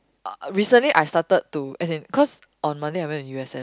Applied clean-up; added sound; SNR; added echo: none; none; none; none.